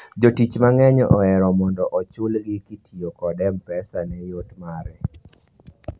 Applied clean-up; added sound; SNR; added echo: none; none; none; none.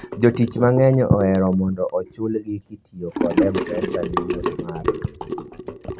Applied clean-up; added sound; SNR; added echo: none; Sink (filling or washing) / Gurgling; 6 dB; none.